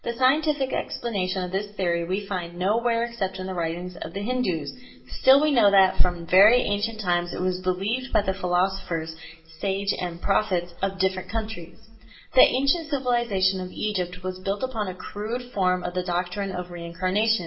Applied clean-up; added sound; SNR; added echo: none; none; none; reverberation time 1.3 s.